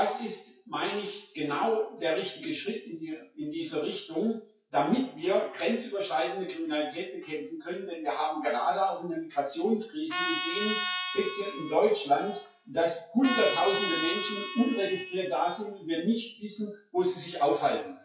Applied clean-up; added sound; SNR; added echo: classical method WPE with log-MMSE.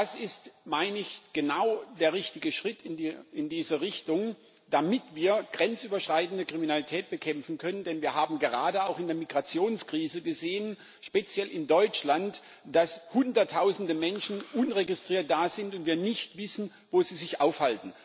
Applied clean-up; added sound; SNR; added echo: none; none; none; none.